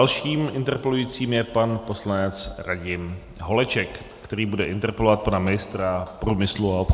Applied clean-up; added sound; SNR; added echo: none; none; none; none.